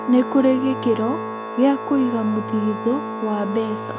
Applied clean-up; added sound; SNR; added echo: none; Organ; 8 dB; none.